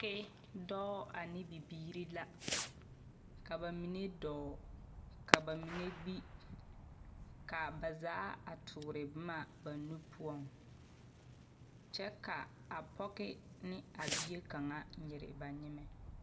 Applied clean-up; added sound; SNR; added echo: none; Fireworks; 1 dB; reverberation time 0.8 s.